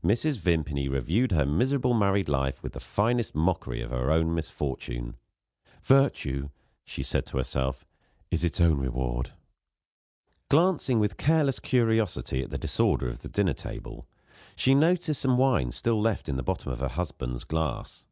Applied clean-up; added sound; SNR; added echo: none; none; none; none.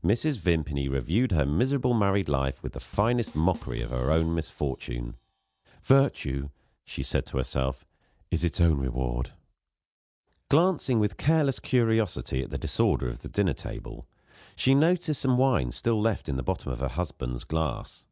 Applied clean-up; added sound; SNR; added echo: none; Bass drum / Drum kit; 19 dB; none.